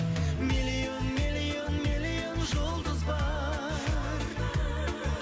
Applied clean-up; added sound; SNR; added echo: none; none; none; none.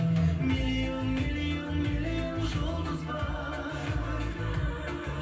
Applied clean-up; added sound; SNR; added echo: none; none; none; reverberation time 0.6 s.